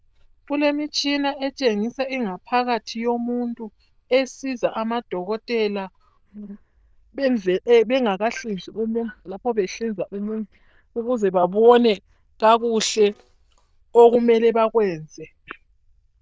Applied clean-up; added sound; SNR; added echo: neural diffusion model UNIVERSE++.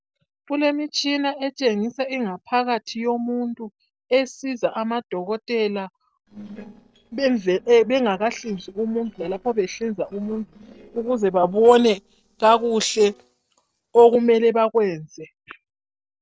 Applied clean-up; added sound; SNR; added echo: neural separator model SepFormer DNS4.